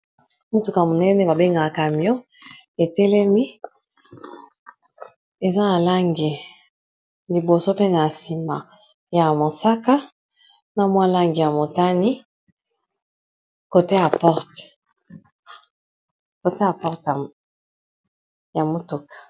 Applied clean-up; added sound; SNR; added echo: none; none; none; none.